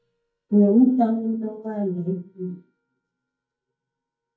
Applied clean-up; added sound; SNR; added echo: neural mask model DeepFilterNet 3.